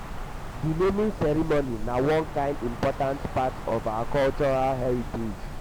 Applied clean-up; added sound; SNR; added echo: none; Wind; 7 dB; none.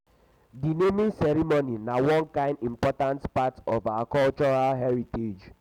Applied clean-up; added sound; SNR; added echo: none; none; none; none.